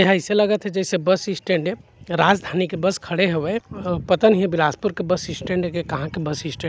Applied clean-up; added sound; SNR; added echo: none; none; none; none.